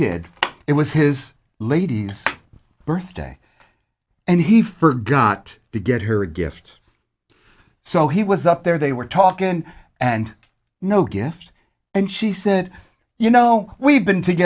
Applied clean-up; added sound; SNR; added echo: none; none; none; none.